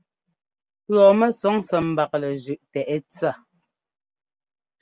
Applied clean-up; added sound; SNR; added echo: none; none; none; none.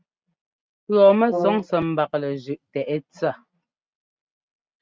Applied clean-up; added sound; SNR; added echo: neural mask model RNNoise.